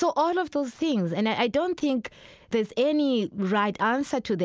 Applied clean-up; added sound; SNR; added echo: none; none; none; none.